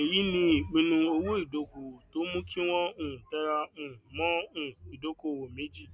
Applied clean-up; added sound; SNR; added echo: none; none; none; none.